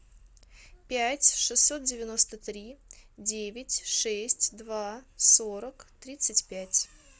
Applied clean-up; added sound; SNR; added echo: none; none; none; none.